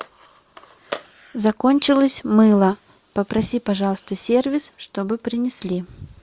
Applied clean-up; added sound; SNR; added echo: none; none; none; none.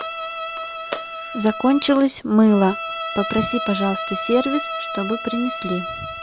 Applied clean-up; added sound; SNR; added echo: none; Bowed string instrument; 7 dB; none.